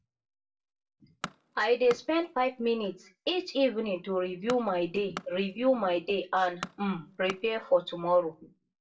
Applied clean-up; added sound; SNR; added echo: none; Tools; 17 dB; reverberation time 0.2 s.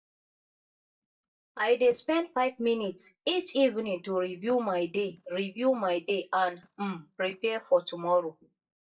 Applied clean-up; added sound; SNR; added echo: neural mask model DeepFilterNet 3.